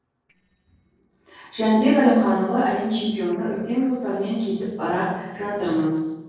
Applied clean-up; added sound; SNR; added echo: neural separator model SepFormer DNS4.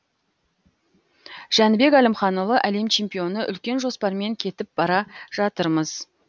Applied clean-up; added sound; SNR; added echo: none; none; none; none.